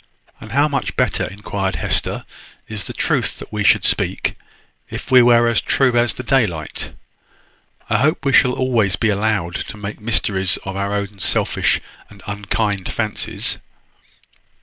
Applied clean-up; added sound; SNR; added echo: none; none; none; none.